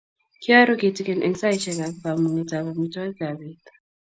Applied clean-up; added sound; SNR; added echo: none; Tambourine; 19 dB; none.